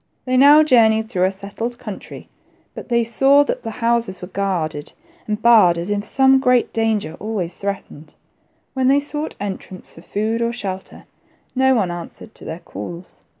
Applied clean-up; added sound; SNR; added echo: none; none; none; none.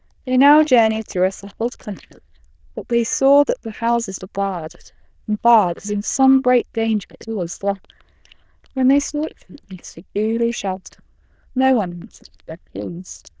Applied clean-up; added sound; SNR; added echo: neural diffusion model UNIVERSE++.